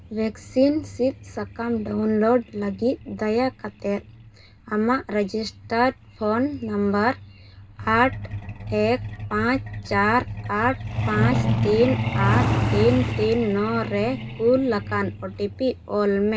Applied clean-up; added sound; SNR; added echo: none; Truck; 6 dB; reverberation time 0.2 s.